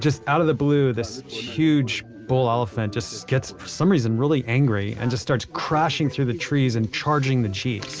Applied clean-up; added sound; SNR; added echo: none; none; none; none.